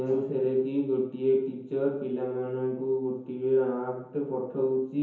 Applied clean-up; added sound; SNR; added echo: none; none; none; reverberation time 0.9 s.